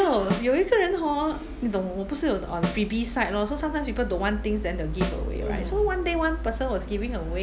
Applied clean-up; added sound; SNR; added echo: none; Snare drum; 12 dB; none.